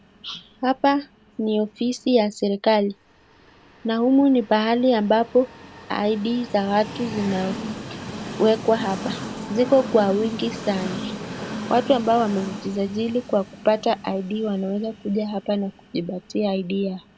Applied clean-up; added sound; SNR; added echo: none; Train; 13 dB; none.